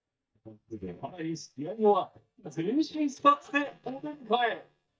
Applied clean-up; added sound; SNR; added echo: neural mask model DeepFilterNet 3.